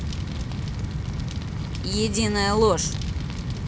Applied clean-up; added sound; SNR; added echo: none; Fire; 1 dB; none.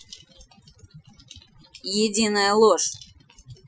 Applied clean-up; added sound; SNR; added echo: classical method Wiener filter.